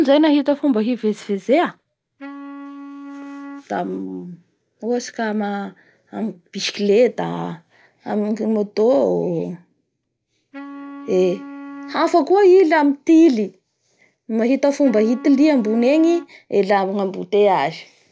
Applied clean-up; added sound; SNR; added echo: none; Wind instrument, woodwind instrument; 18 dB; none.